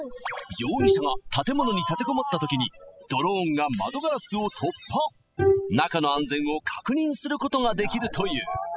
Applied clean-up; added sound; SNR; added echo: classical method spectral subtraction.